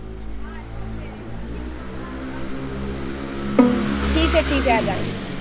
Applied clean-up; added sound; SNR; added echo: none; Engine / Vehicle + Bowed string instrument; -5 dB; none.